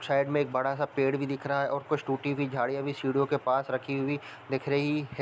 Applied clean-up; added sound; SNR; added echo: none; none; none; none.